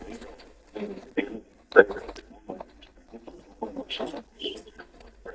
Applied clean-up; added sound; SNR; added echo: neural mask model DeepFilterNet 3.